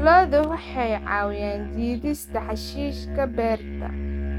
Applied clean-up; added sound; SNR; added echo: neural mask model RNNoise.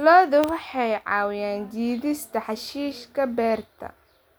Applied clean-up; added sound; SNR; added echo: none; none; none; none.